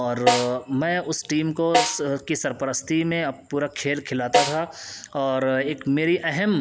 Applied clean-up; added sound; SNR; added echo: none; Snare drum; 2 dB; none.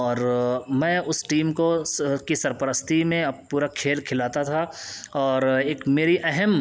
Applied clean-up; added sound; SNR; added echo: none; none; none; none.